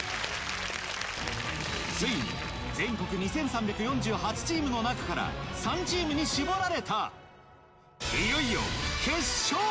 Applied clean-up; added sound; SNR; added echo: none; none; none; none.